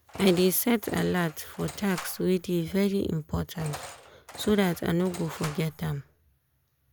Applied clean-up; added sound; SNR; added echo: none; Engine; 16 dB; none.